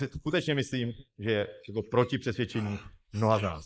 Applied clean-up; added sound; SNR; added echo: neural mask model Resemble Enhance denoiser.